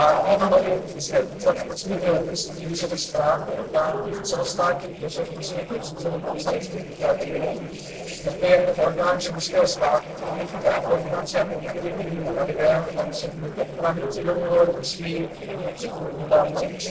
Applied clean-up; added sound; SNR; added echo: neural separator model SepFormer DNS4.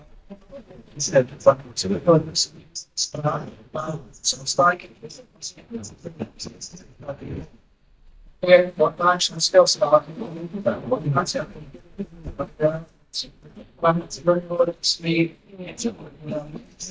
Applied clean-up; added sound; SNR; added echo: neural mask model DeepFilterNet 3.